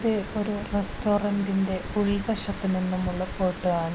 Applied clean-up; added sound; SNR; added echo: none; none; none; none.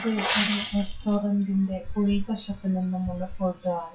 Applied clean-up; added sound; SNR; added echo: classical method WPE with log-MMSE.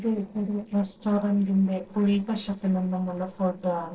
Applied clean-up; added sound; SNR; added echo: neural separator model SepFormer DNS4.